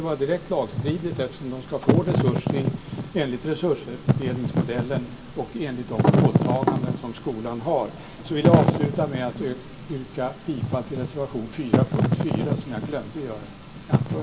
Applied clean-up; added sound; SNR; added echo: none; Wind / Fire; -2 dB; reverberation time 1.7 s.